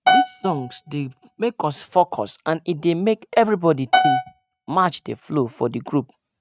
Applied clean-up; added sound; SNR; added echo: neural mask model RNNoise.